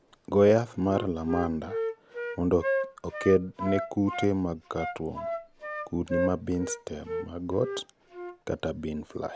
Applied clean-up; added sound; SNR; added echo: none; Wind instrument, woodwind instrument; 7 dB; none.